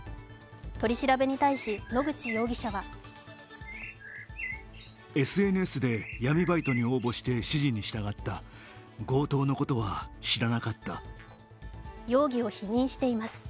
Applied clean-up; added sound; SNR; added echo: none; Bird; 13 dB; none.